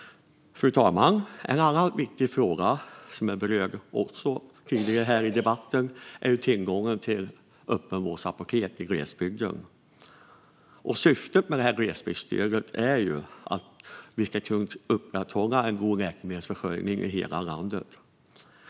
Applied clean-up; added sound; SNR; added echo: none; none; none; none.